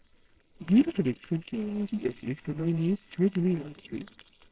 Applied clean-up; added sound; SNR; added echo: neural separator model SepFormer WHAMR!.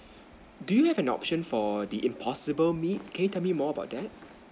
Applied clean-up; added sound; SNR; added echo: none; none; none; none.